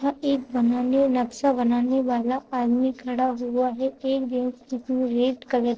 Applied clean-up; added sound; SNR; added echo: neural separator model SepFormer DNS4.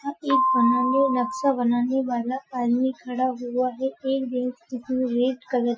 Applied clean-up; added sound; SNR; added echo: classical method Wiener filter.